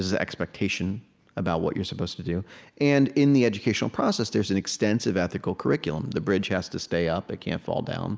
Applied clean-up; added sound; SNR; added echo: none; none; none; none.